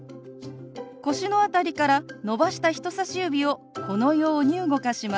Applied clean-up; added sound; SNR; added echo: none; none; none; none.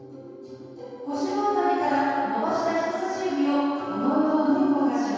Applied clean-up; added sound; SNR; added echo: none; none; none; reverberation time 2.2 s.